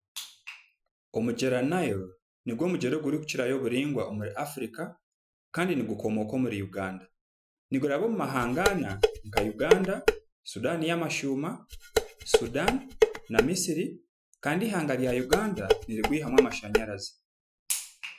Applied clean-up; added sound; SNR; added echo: classical method Wiener filter.